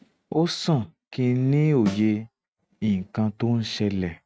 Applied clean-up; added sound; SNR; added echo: neural mask model RNNoise.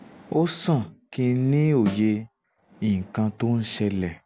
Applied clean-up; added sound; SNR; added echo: none; Snare drum; 17 dB; none.